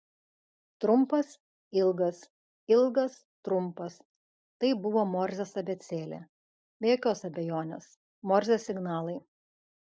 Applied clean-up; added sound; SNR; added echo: none; none; none; none.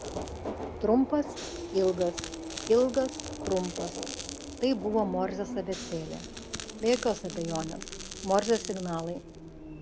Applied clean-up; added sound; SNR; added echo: none; Subway, metro, underground + Crackle; 8 dB; none.